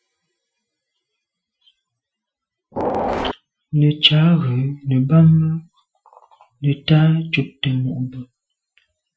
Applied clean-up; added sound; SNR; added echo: classical method Wiener filter.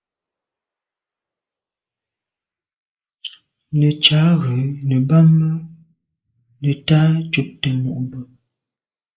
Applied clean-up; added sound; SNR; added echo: neural mask model Resemble Enhance denoiser.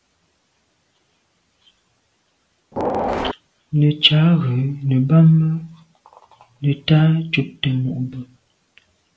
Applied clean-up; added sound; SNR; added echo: none; Train; 1 dB; none.